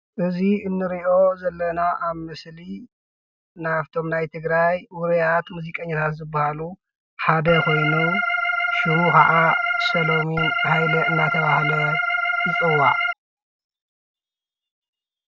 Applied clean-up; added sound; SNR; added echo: none; Organ; -2 dB; none.